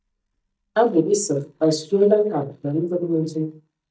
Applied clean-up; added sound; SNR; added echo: neural mask model DeepFilterNet 3.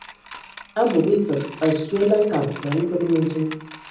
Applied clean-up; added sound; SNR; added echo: none; Coin (dropping); 16 dB; reverberation time 0.6 s.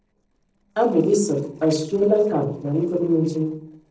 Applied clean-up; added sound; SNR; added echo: neural separator model SepFormer DNS4.